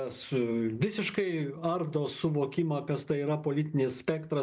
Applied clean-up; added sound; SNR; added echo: none; none; none; none.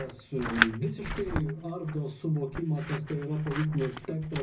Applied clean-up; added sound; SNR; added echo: none; Scissors; 4 dB; reverberation time 0.4 s.